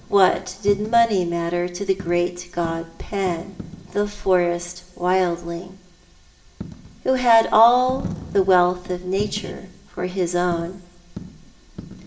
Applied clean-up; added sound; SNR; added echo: none; Coin (dropping); 16 dB; reverberation time 1.4 s.